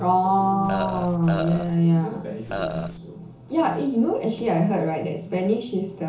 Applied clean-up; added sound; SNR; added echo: none; Burping, eructation; 7 dB; reverberation time 0.7 s.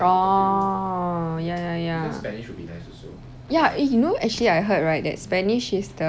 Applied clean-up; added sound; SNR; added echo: none; none; none; none.